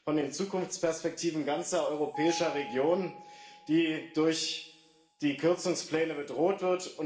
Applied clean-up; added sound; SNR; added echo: none; Piano; 15 dB; reverberation time 0.9 s.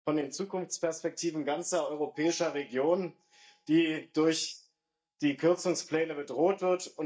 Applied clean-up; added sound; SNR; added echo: neural mask model DeepFilterNet 3.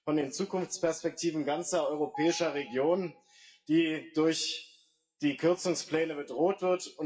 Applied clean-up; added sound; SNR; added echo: classical method WPE with log-MMSE.